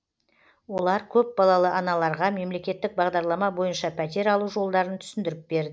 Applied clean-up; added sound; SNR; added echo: none; none; none; none.